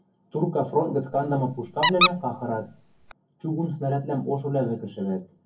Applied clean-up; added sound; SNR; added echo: none; Squeak; -1 dB; reverberation time 0.3 s.